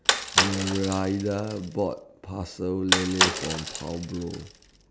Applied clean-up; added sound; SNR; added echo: none; Bicycle; -2 dB; none.